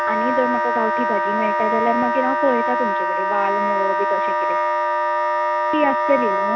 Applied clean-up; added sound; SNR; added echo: none; Wind instrument, woodwind instrument; -5 dB; none.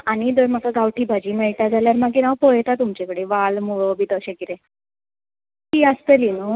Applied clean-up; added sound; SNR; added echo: none; none; none; none.